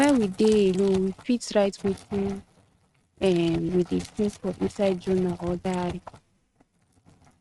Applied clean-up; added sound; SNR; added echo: neural mask model RNNoise.